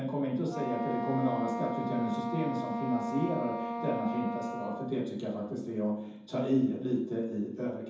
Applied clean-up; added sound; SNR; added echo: none; Wind instrument, woodwind instrument; 6 dB; reverberation time 0.9 s.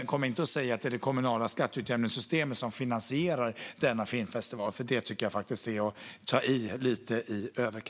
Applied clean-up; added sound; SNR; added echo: none; none; none; none.